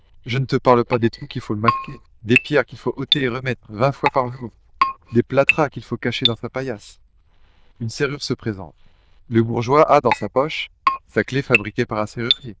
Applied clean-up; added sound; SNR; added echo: neural diffusion model UNIVERSE++.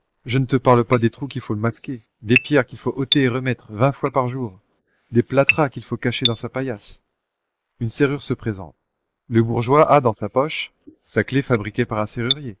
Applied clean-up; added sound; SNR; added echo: neural mask model Resemble Enhance denoiser.